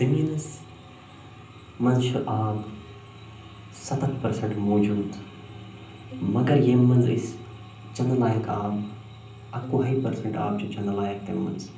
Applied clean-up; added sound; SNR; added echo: none; Bowed string instrument; 19 dB; reverberation time 0.6 s.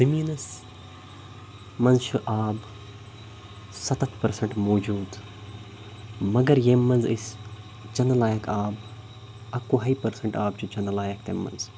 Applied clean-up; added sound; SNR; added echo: none; none; none; none.